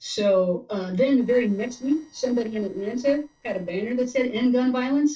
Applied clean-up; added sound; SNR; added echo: neural separator model SepFormer DNS4.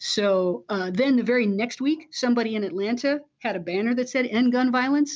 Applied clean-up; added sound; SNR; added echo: none; none; none; none.